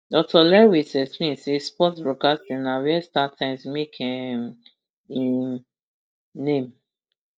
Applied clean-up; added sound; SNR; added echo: neural mask model DeepFilterNet 3.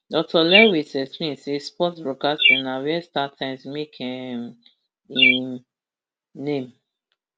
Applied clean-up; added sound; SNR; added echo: none; Bird; -2 dB; none.